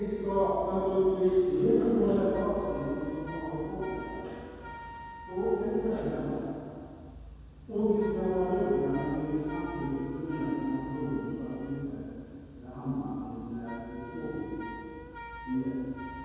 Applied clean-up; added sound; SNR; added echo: none; Wind instrument, woodwind instrument; 16 dB; reverberation time 2.1 s.